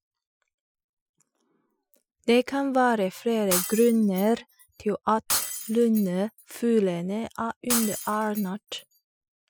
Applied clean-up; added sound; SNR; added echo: classical method Wiener filter.